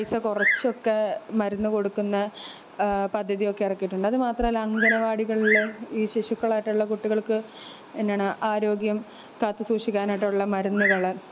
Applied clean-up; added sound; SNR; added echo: none; Bird vocalization, bird call, bird song; 8 dB; none.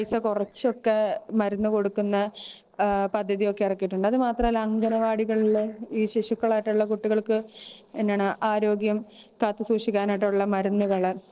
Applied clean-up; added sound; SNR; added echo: neural separator model SepFormer DNS4.